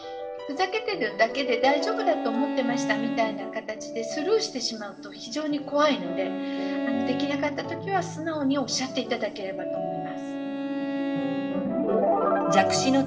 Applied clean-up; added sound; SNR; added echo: none; Bowed string instrument; 7 dB; reverberation time 1.6 s.